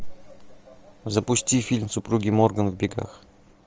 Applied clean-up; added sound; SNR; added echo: none; none; none; none.